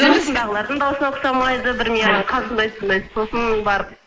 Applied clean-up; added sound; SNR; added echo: neural mask model Resemble Enhance denoiser.